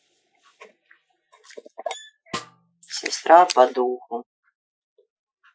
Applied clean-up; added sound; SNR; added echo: classical method Wiener filter.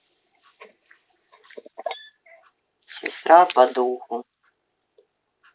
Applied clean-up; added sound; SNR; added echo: none; none; none; none.